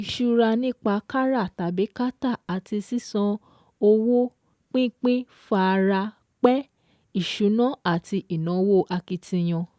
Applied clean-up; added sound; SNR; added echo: none; none; none; none.